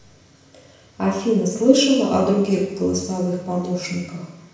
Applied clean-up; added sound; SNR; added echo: none; none; none; reverberation time 0.9 s.